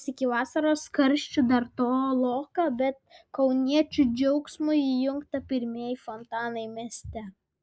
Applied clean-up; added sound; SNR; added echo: none; none; none; none.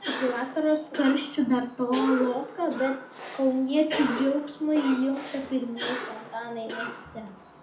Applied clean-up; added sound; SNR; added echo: none; Cough; 9 dB; reverberation time 0.4 s.